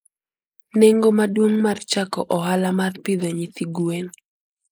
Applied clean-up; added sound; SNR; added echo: neural mask model Resemble Enhance denoiser.